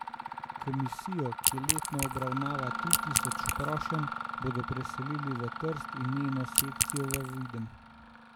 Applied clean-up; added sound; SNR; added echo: none; Mechanisms + Crack / Crushing; -2 dB; none.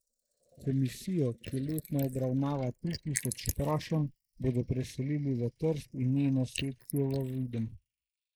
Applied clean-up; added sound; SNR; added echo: neural mask model Resemble Enhance denoiser.